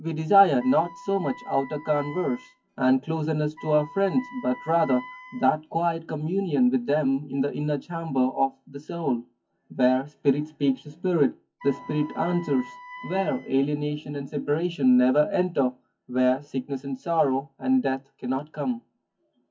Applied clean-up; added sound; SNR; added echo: classical method WPE with log-MMSE.